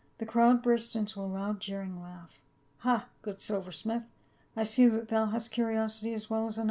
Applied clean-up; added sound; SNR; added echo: none; none; none; none.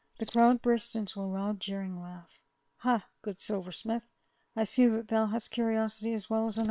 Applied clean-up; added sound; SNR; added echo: neural separator model SepFormer WHAM!.